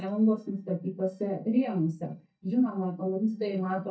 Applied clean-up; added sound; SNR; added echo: neural mask model DeepFilterNet 3.